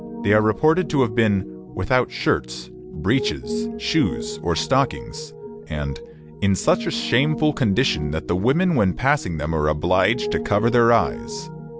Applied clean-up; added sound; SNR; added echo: none; Piano; 10 dB; none.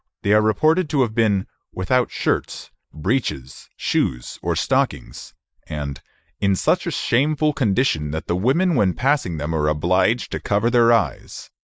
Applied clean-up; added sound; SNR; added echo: neural mask model Resemble Enhance denoiser.